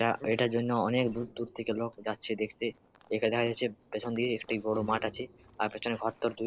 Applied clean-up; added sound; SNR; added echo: neural separator model SepFormer DNS4.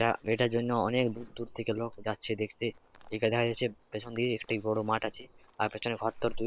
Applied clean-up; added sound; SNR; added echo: neural separator model SepFormer WHAM!.